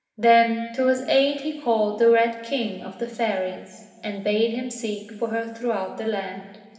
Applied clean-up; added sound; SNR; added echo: none; none; none; reverberation time 2.9 s.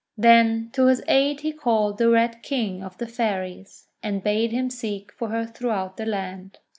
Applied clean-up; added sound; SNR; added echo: none; none; none; none.